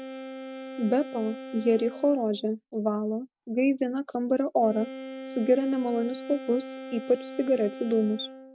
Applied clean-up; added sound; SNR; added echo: none; Wind instrument, woodwind instrument; 13 dB; none.